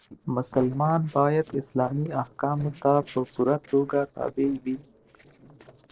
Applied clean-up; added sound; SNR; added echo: neural separator model SepFormer DNS4.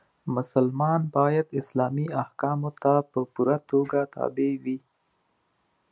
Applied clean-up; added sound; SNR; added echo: none; none; none; none.